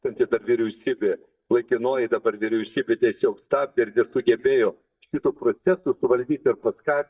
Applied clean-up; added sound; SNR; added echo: neural mask model DeepFilterNet 3.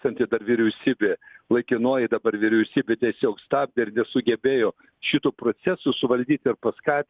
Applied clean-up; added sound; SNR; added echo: none; none; none; none.